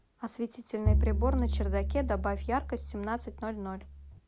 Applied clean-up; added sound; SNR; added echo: none; Bowed string instrument; -3 dB; none.